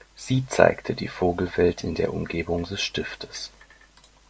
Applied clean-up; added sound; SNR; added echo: none; none; none; none.